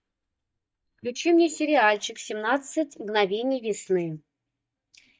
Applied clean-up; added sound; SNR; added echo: neural mask model DeepFilterNet 3.